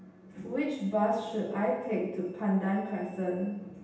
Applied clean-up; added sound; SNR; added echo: none; none; none; reverberation time 0.9 s.